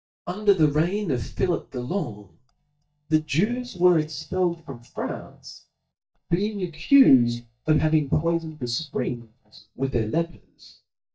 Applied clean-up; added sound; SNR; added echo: neural mask model DeepFilterNet 3.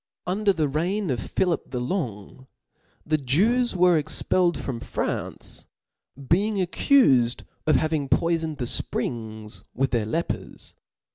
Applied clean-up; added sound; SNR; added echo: none; none; none; none.